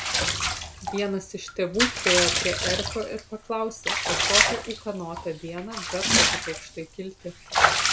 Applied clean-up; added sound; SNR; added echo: none; Bathtub (filling or washing) / Water / Liquid; -5 dB; none.